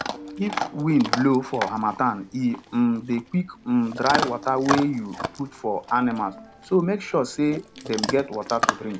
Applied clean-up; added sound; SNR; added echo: none; Chewing, mastication / Dog; 7 dB; none.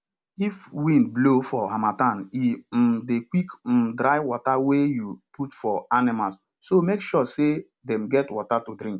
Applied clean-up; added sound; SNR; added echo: none; none; none; none.